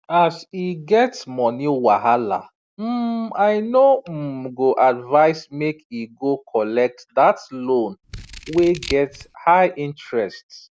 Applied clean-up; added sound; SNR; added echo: none; Scissors; 15 dB; none.